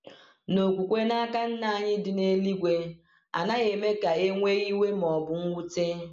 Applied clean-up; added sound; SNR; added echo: none; none; none; none.